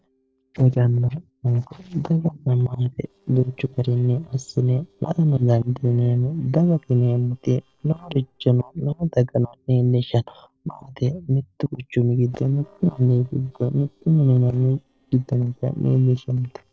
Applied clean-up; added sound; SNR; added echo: neural separator model SepFormer DNS4.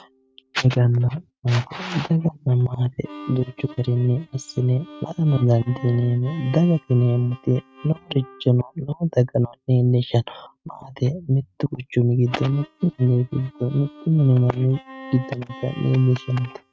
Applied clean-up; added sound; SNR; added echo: neural mask model RNNoise.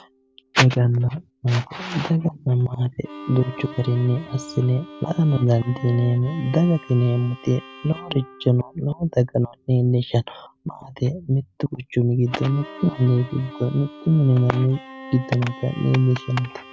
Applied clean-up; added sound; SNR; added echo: none; Bowed string instrument; 19 dB; none.